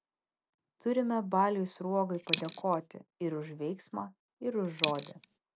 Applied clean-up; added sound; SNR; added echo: none; Coin (dropping); -4 dB; none.